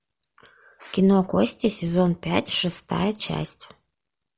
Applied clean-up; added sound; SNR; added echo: none; none; none; none.